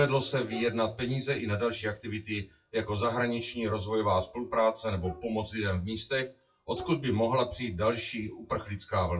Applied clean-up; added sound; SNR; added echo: classical method WPE with log-MMSE.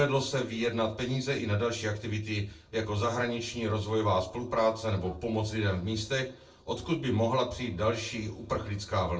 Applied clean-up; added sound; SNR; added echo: neural separator model SepFormer DNS4.